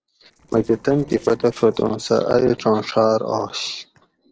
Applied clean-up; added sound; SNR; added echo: neural separator model SepFormer DNS4.